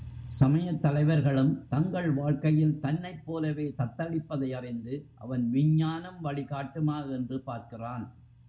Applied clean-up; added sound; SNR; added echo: none; none; none; none.